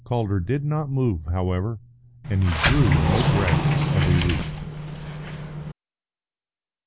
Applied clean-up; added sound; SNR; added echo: none; Sliding door; -3 dB; none.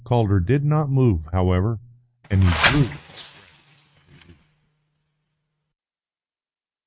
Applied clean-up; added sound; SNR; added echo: neural mask model RNNoise.